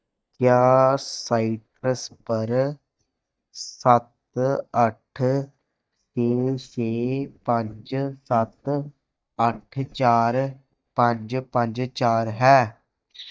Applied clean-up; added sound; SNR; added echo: neural mask model DeepFilterNet 3.